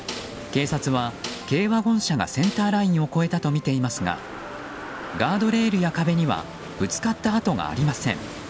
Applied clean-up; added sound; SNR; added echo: none; Snare drum + Waves, surf; 15 dB; none.